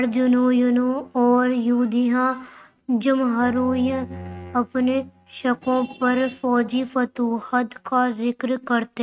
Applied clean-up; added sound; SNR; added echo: neural mask model RNNoise.